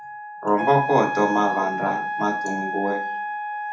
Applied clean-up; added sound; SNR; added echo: none; Wind instrument, woodwind instrument; 4 dB; reverberation time 0.4 s.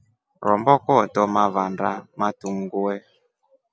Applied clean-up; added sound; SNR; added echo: none; none; none; none.